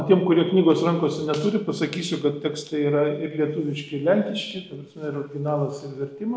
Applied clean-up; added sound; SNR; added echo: none; none; none; none.